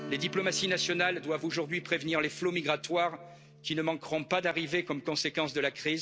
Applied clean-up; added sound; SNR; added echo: none; Strum; 17 dB; none.